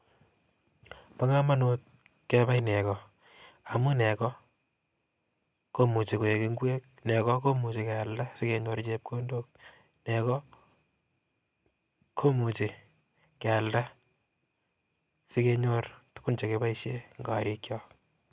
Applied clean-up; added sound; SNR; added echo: none; none; none; none.